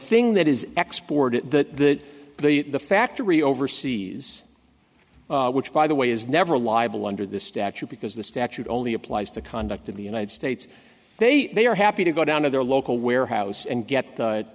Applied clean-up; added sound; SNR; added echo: none; none; none; none.